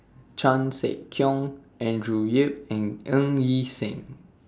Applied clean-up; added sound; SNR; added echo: none; none; none; none.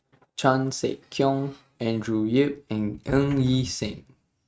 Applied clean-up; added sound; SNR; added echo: neural mask model RNNoise.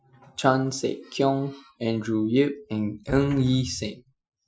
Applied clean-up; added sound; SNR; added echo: classical method Wiener filter.